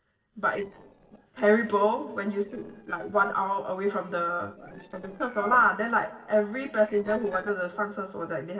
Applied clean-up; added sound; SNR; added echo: neural separator model SepFormer DNS4.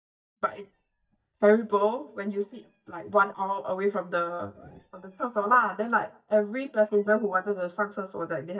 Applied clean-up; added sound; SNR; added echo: neural mask model DeepFilterNet 3.